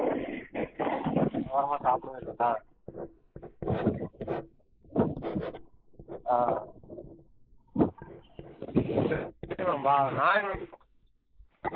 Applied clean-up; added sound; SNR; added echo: neural mask model Resemble Enhance denoiser.